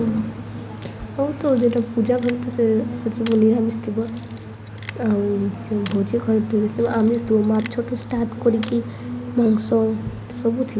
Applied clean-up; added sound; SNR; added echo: none; Camera; 18 dB; none.